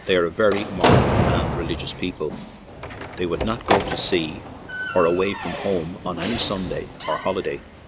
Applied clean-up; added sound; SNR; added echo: none; Slam; 1 dB; none.